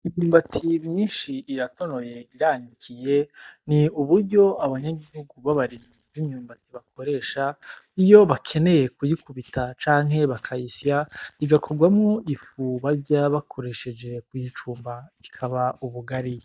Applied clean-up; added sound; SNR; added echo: neural mask model DeepFilterNet 3.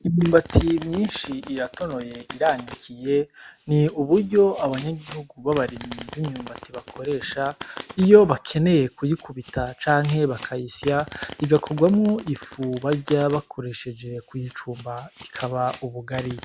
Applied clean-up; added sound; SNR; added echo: none; Domestic sounds, home sounds; 19 dB; none.